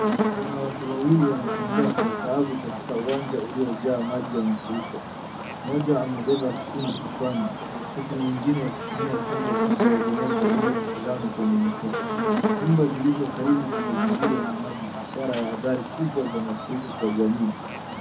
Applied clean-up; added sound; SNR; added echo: none; Buzz; 2 dB; reverberation time 0.4 s.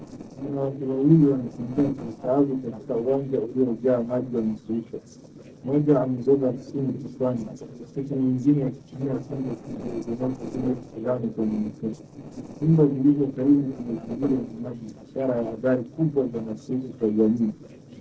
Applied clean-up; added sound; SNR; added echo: neural separator model SepFormer DNS4.